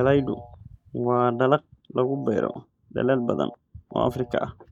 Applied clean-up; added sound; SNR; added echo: neural mask model DeepFilterNet 3.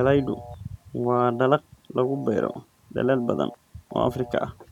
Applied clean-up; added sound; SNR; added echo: none; Telephone; 20 dB; none.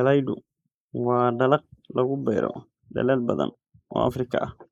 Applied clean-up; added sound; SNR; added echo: neural mask model Resemble Enhance denoiser.